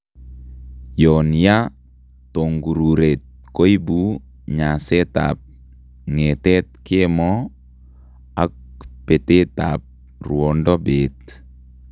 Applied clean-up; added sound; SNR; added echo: none; none; none; none.